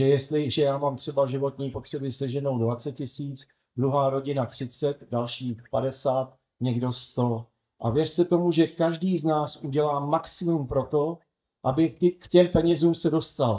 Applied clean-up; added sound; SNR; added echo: neural mask model DeepFilterNet 3.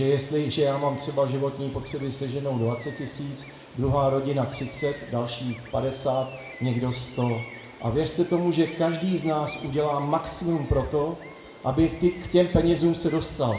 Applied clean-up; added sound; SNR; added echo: none; Gull, seagull; 20 dB; reverberation time 0.7 s.